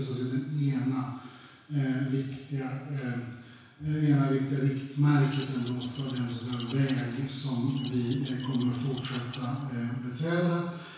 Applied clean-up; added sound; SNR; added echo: none; Keys jangling; 18 dB; reverberation time 1.1 s.